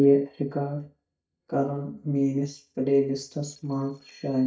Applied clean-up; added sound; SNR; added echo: neural mask model DeepFilterNet 3.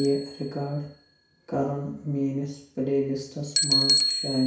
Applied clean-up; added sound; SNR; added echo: none; Bicycle; 1 dB; reverberation time 0.6 s.